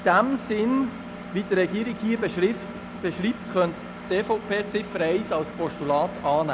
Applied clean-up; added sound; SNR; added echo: none; Engine; 12 dB; none.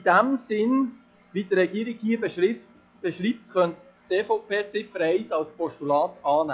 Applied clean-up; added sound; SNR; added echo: classical method log-MMSE.